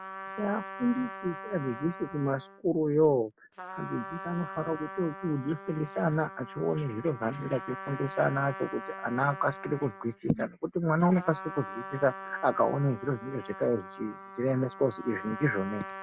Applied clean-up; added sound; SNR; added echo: none; Trumpet; 12 dB; none.